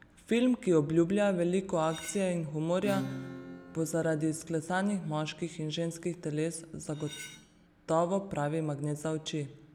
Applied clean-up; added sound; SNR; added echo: none; Cutlery, silverware + Acoustic guitar / Strum; 16 dB; none.